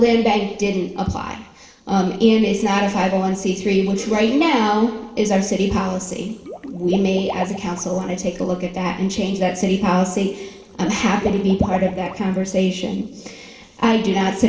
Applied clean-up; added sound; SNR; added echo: neural separator model SepFormer DNS4.